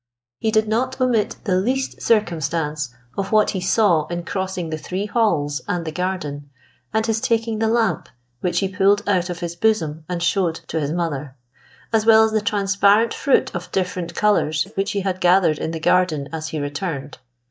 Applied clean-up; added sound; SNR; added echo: neural mask model DeepFilterNet 3.